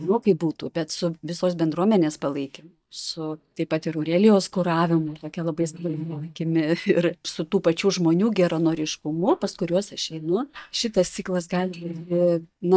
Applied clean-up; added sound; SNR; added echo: neural mask model DeepFilterNet 3.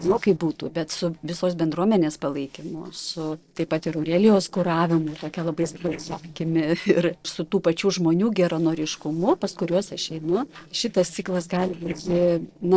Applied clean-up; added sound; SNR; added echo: neural separator model SepFormer DNS4.